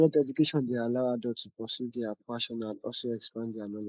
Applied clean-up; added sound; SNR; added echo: neural mask model Resemble Enhance denoiser.